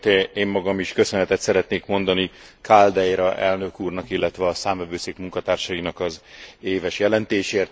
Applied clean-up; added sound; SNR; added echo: none; none; none; none.